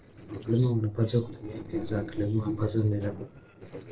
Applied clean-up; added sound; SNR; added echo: neural separator model SepFormer DNS4.